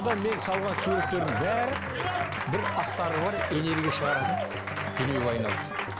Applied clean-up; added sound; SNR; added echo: none; Applause / Crowd; 1 dB; none.